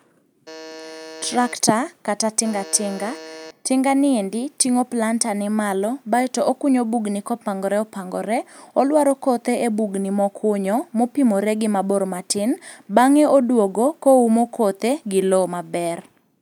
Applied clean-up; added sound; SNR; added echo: none; Alarm; 18 dB; none.